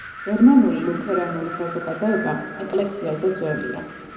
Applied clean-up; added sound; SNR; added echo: none; Wind; 13 dB; reverberation time 2.0 s.